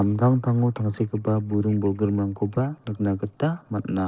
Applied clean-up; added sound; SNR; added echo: neural separator model SepFormer DNS4.